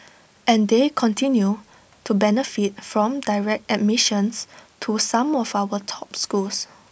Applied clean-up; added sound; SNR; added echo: none; none; none; none.